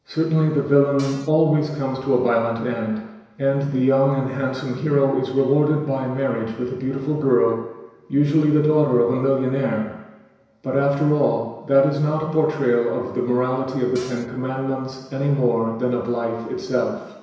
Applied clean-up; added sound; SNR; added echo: none; Cupboard open or close; 18 dB; reverberation time 1.0 s.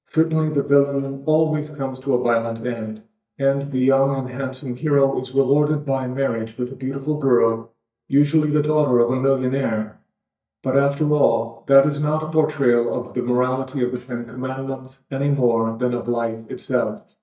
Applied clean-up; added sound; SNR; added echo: neural mask model DeepFilterNet 3.